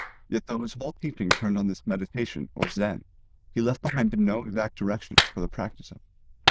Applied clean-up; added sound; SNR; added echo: neural diffusion model UNIVERSE++.